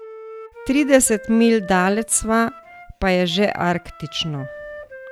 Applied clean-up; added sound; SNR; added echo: none; Wind instrument, woodwind instrument; 17 dB; none.